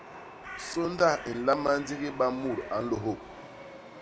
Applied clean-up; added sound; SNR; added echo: none; Chatter / Subway, metro, underground + Crow; 13 dB; none.